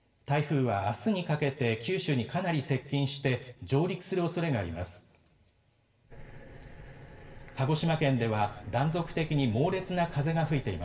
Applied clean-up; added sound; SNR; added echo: none; none; none; reverberation time 0.8 s.